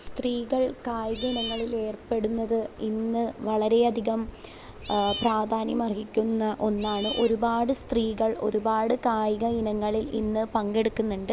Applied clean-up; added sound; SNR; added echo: none; Cat; 11 dB; none.